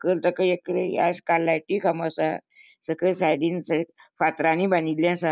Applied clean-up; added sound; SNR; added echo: none; none; none; none.